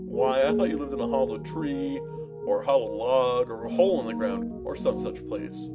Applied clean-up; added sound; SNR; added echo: none; Piano; 5 dB; none.